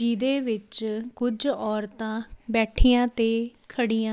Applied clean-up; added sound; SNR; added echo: none; none; none; none.